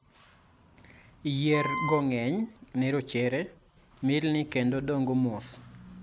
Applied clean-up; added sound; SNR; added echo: none; Wind instrument, woodwind instrument; 4 dB; none.